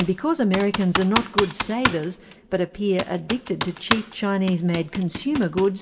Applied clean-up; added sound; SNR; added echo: none; Computer keyboard; 6 dB; reverberation time 1.4 s.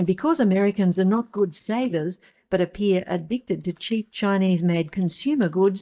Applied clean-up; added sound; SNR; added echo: neural mask model DeepFilterNet 3.